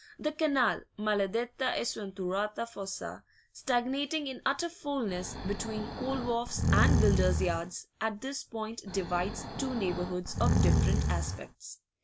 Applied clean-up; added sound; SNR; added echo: none; Breathing; -3 dB; none.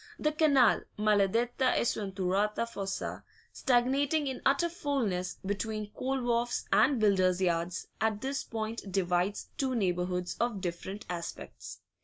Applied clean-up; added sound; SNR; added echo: none; none; none; none.